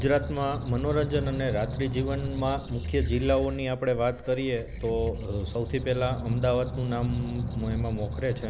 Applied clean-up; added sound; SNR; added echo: none; Squeak; 4 dB; none.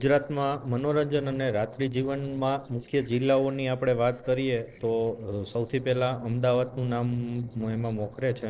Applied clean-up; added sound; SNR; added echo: neural separator model SepFormer DNS4.